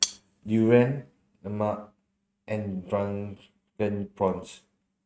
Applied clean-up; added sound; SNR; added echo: neural mask model RNNoise.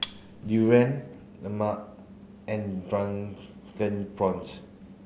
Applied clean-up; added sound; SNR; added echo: none; Cutlery, silverware; 4 dB; none.